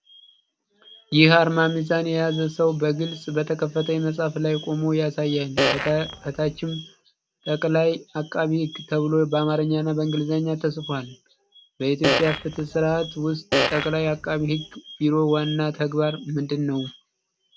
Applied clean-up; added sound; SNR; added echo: none; Fart; 3 dB; none.